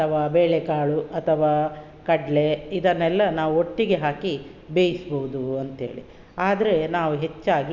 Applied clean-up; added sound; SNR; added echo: none; none; none; none.